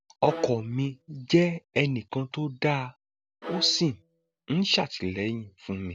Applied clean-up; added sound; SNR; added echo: none; Bowed string instrument; 14 dB; none.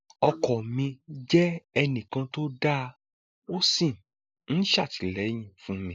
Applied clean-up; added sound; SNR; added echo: neural mask model Resemble Enhance denoiser.